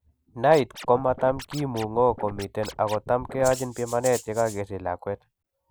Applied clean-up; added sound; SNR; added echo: none; Rattle (instrument) + Scratching (performance technique); 14 dB; none.